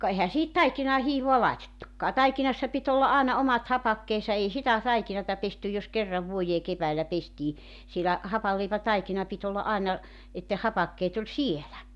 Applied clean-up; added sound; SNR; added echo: none; none; none; none.